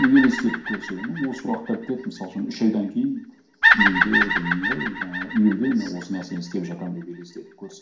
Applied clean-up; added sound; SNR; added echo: none; Bird vocalization, bird call, bird song; 2 dB; reverberation time 0.5 s.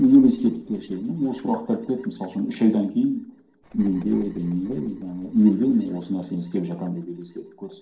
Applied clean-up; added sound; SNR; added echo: neural separator model SepFormer DNS4.